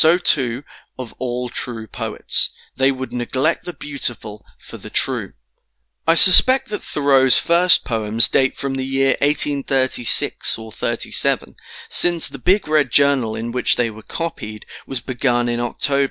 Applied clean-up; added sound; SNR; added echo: none; none; none; none.